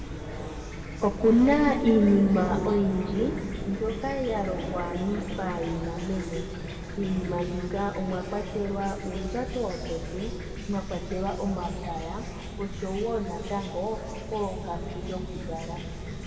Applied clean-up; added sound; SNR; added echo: none; Chirp, tweet / Fowl; 7 dB; reverberation time 2.1 s.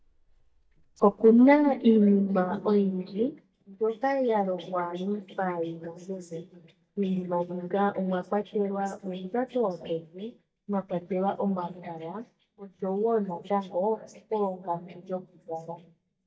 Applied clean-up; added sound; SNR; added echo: neural mask model DeepFilterNet 3.